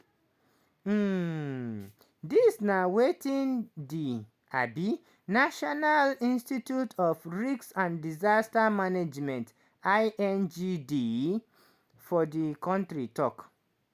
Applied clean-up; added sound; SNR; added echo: none; none; none; none.